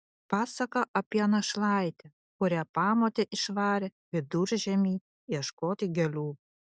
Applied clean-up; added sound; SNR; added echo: none; none; none; none.